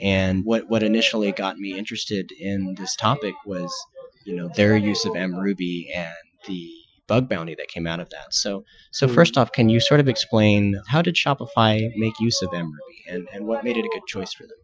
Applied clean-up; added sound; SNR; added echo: classical method Wiener filter.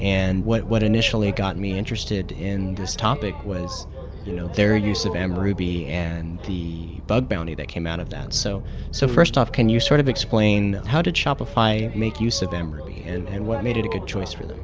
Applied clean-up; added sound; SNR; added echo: none; Boat, Water vehicle; 9 dB; none.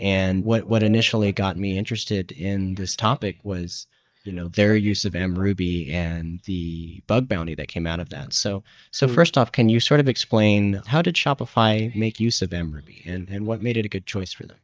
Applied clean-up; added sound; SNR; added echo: neural mask model DeepFilterNet 3.